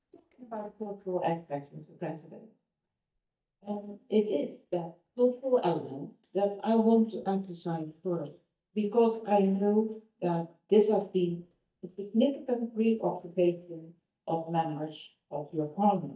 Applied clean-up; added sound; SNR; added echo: neural mask model DeepFilterNet 3.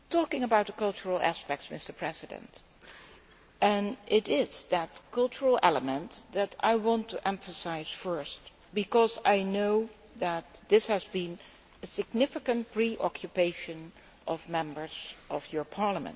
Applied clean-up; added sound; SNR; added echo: none; none; none; none.